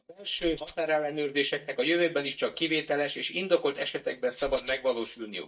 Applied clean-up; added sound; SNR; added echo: neural mask model DeepFilterNet 3.